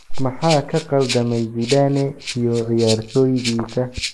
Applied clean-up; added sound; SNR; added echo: neural mask model Resemble Enhance denoiser.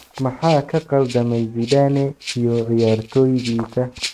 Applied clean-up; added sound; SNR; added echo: neural mask model RNNoise.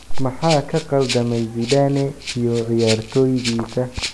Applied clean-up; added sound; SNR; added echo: none; Rattle (instrument); 12 dB; none.